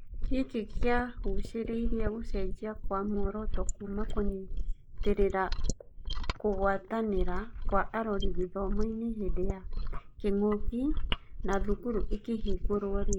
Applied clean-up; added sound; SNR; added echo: neural mask model Resemble Enhance denoiser.